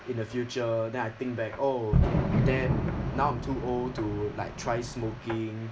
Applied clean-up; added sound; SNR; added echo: none; Fireworks; -2 dB; none.